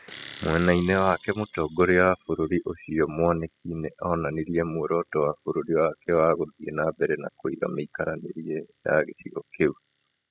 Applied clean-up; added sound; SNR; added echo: classical method spectral subtraction.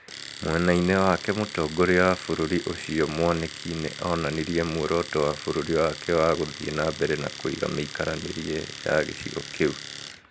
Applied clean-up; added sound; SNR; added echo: none; Domestic sounds, home sounds; 13 dB; none.